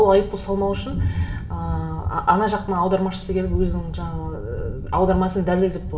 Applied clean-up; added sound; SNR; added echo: none; Thunder; 6 dB; reverberation time 2.8 s.